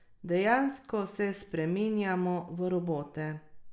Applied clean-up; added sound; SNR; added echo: none; none; none; none.